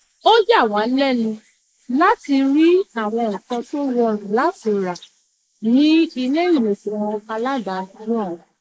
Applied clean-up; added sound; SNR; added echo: neural mask model Resemble Enhance denoiser.